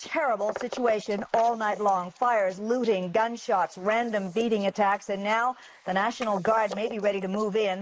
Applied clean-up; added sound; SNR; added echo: neural mask model Resemble Enhance denoiser.